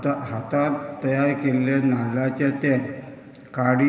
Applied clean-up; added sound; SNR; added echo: none; none; none; reverberation time 2.1 s.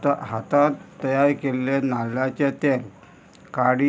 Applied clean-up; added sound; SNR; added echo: none; none; none; none.